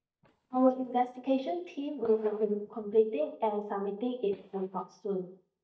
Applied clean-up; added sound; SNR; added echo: neural mask model DeepFilterNet 3.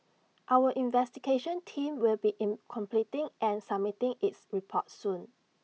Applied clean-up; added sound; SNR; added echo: none; none; none; none.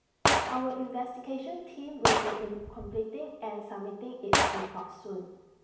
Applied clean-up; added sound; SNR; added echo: none; Gunshot, gunfire; -4 dB; reverberation time 0.9 s.